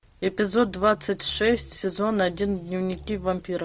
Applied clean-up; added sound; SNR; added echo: none; Growling; 19 dB; none.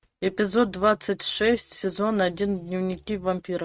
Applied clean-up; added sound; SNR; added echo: neural mask model RNNoise.